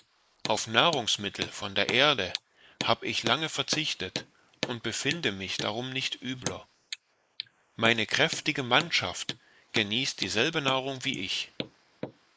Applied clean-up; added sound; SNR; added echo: neural mask model Resemble Enhance denoiser.